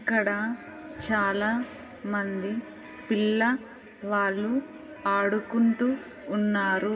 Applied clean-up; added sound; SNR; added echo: none; Electric guitar; 19 dB; reverberation time 2.1 s.